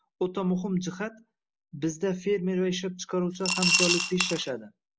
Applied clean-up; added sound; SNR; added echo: none; Coin (dropping) / Glass; -2 dB; none.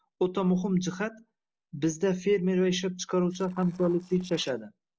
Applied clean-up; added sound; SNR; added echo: neural separator model SepFormer DNS4.